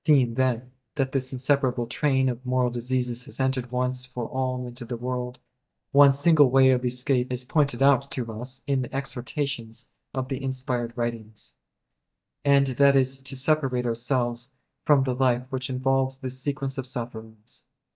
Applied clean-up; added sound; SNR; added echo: neural mask model DeepFilterNet 3.